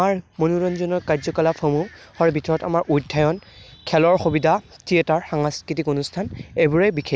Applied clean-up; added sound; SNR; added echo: none; none; none; none.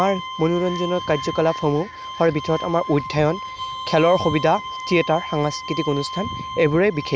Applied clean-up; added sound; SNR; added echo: none; Bowed string instrument; 10 dB; none.